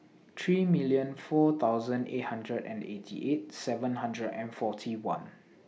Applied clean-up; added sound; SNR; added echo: none; none; none; none.